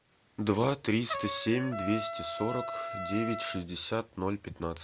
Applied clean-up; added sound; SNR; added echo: none; Trumpet; 9 dB; none.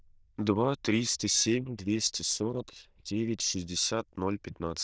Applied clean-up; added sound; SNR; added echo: neural diffusion model UNIVERSE++.